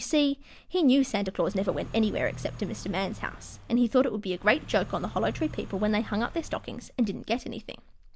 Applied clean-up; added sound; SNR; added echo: none; Car; 14 dB; none.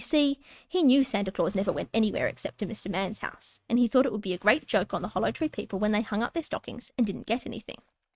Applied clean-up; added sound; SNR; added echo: neural mask model RNNoise.